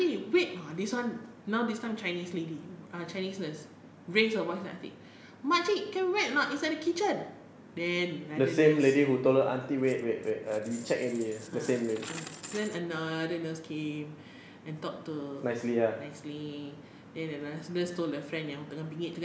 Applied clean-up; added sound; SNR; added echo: none; Coin (dropping); 17 dB; none.